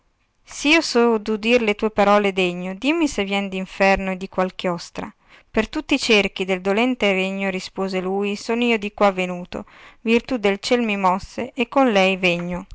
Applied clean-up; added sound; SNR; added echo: none; none; none; none.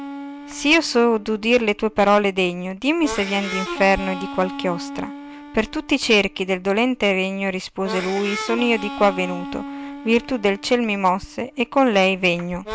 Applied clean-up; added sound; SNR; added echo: none; Harmonica; 13 dB; none.